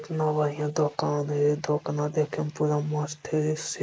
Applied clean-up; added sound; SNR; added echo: neural mask model Resemble Enhance denoiser.